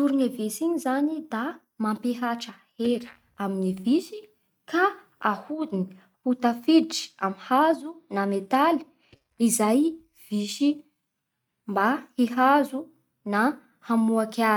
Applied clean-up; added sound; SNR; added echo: neural mask model DeepFilterNet 3.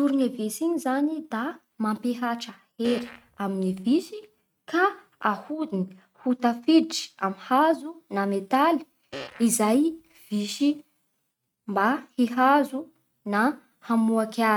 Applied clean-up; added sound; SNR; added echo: neural mask model RNNoise.